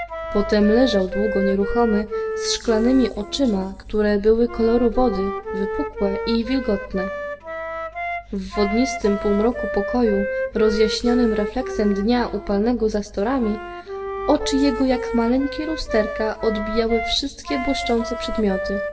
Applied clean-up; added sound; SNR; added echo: none; Wind instrument, woodwind instrument; 7 dB; reverberation time 2.0 s.